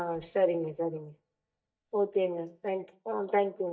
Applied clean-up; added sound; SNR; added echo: neural mask model DeepFilterNet 3.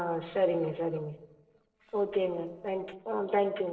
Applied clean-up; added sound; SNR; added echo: neural separator model SepFormer DNS4.